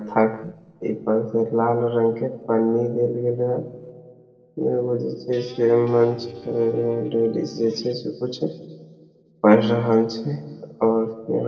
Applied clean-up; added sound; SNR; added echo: neural separator model SepFormer DNS4.